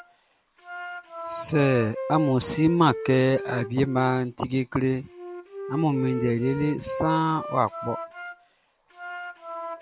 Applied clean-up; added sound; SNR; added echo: none; Wind instrument, woodwind instrument; 10 dB; none.